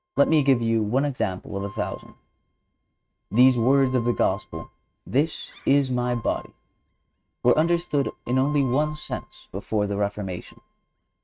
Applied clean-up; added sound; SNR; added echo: neural mask model RNNoise.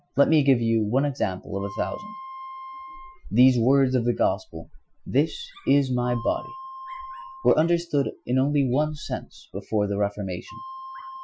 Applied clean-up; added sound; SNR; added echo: classical method Wiener filter.